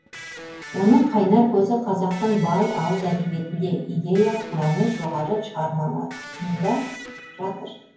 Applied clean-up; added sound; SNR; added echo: none; Electric guitar; 17 dB; reverberation time 0.9 s.